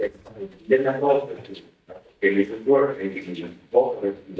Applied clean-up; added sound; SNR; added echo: neural mask model DeepFilterNet 3.